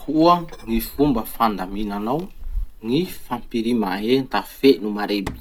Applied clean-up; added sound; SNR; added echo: none; Keys jangling; 12 dB; none.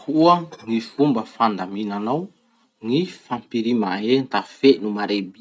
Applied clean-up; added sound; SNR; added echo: none; none; none; none.